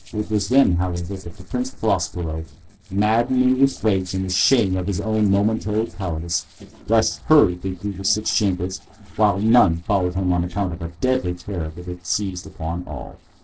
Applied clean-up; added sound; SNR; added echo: neural separator model SepFormer DNS4.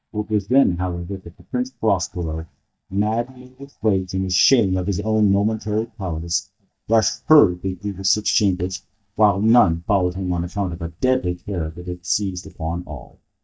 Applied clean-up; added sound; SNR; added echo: neural mask model DeepFilterNet 3.